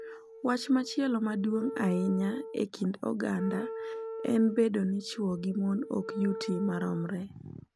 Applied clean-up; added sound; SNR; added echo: none; Wind instrument, woodwind instrument; 11 dB; none.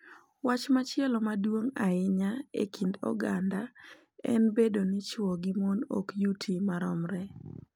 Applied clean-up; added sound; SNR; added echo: none; none; none; none.